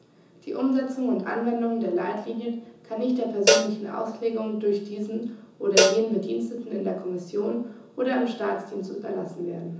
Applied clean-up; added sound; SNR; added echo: none; Cowbell; 0 dB; reverberation time 0.6 s.